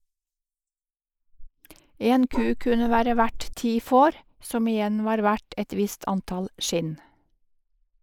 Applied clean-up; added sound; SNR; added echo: neural mask model Resemble Enhance denoiser.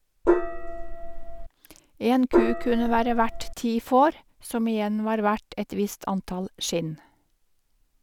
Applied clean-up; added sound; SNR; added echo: none; Gong; -1 dB; none.